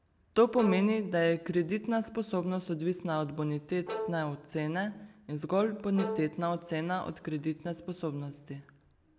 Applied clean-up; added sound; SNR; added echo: none; Bowed string instrument; 12 dB; none.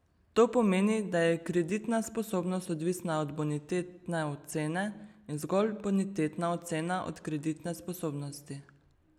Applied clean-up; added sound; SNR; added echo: none; none; none; none.